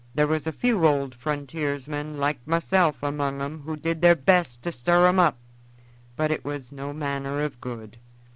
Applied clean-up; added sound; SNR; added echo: none; none; none; none.